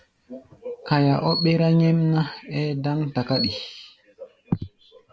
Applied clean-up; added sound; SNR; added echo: none; Chirp, tweet; 12 dB; none.